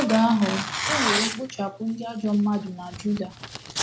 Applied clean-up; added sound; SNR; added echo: none; Tearing; 5 dB; none.